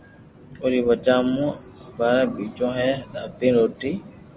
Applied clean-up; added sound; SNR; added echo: none; none; none; none.